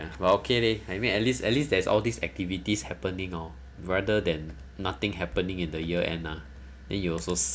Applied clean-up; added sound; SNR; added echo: none; none; none; none.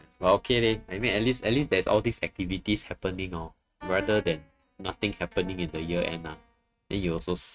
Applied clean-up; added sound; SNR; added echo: neural mask model RNNoise.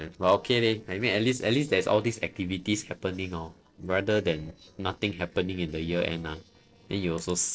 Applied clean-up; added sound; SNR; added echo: neural separator model SepFormer DNS4.